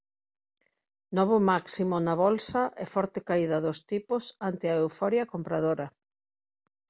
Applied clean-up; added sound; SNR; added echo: none; none; none; none.